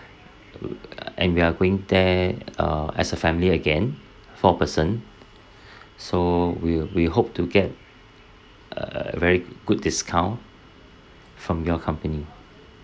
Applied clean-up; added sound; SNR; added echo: none; none; none; none.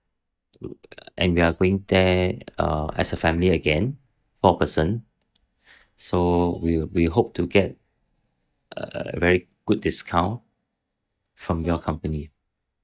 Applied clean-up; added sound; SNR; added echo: neural mask model DeepFilterNet 3.